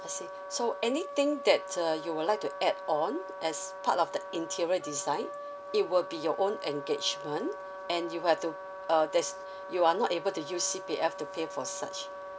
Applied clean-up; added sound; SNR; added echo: none; Wind instrument, woodwind instrument; 10 dB; none.